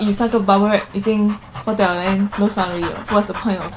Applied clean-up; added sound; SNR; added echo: none; Dog; 14 dB; none.